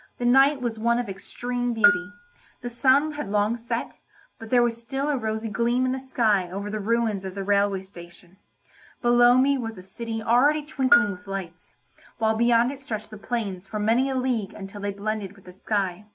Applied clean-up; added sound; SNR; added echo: none; Bell; 5 dB; none.